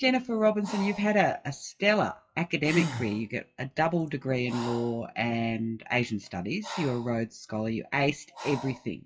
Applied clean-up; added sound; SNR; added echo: classical method WPE with log-MMSE.